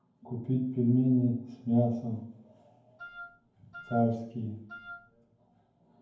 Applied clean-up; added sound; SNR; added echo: none; Wind instrument, woodwind instrument; 17 dB; reverberation time 0.9 s.